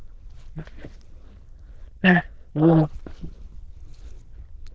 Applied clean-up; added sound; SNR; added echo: neural diffusion model UNIVERSE++.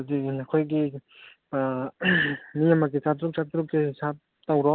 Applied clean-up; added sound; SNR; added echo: none; none; none; none.